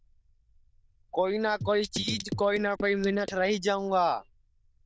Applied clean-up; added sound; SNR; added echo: neural diffusion model UNIVERSE++.